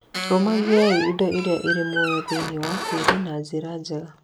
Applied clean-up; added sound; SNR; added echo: none; Squeak; 4 dB; none.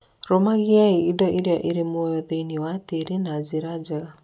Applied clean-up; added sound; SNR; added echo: none; none; none; none.